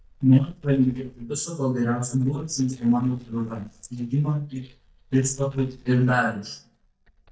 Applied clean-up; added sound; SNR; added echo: neural mask model DeepFilterNet 3.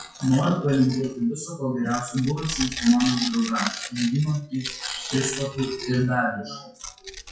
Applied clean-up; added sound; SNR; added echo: classical method WPE with log-MMSE.